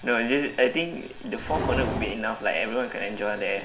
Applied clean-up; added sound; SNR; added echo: none; Livestock, farm animals, working animals; 9 dB; reverberation time 0.3 s.